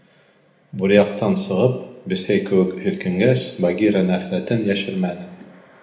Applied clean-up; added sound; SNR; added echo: none; none; none; reverberation time 0.8 s.